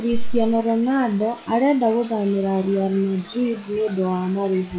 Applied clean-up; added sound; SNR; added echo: classical method log-MMSE.